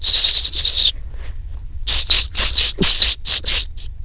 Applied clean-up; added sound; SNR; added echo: neural diffusion model UNIVERSE++.